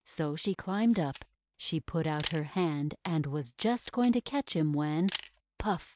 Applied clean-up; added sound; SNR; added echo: none; Camera; 16 dB; none.